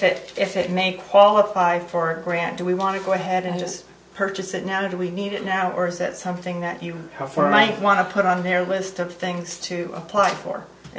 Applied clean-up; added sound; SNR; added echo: none; none; none; none.